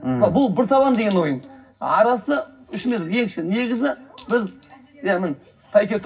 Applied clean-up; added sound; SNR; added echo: none; none; none; reverberation time 0.4 s.